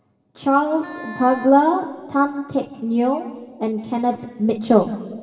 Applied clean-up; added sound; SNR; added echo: none; Wind instrument, woodwind instrument; 17 dB; reverberation time 2.4 s.